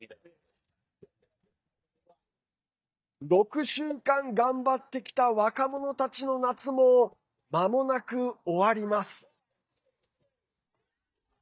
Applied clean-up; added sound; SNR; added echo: neural mask model DeepFilterNet 3.